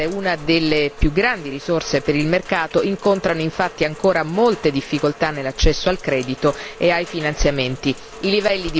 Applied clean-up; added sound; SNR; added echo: none; Rain; 17 dB; none.